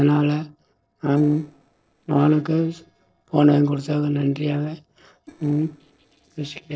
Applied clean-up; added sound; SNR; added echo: neural separator model SepFormer DNS4.